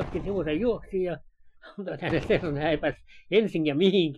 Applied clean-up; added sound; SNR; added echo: classical method Wiener filter.